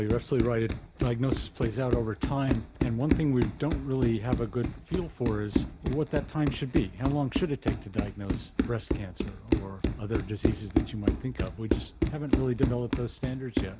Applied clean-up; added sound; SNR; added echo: none; Run; 1 dB; none.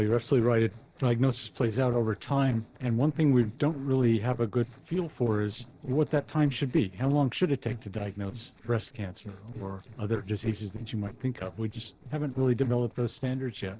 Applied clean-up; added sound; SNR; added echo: neural separator model SepFormer DNS4.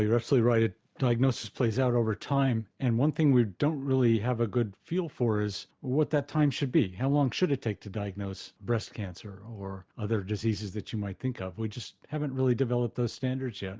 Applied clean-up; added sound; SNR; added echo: none; none; none; none.